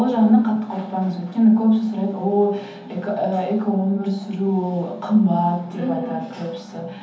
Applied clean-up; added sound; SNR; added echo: none; none; none; reverberation time 0.6 s.